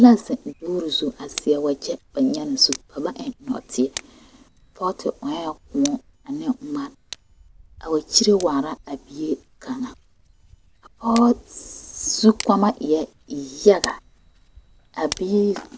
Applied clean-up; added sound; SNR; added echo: none; Tick; 18 dB; none.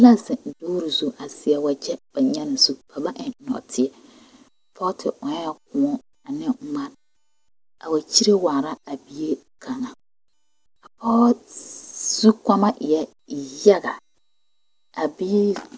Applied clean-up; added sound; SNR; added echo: none; none; none; none.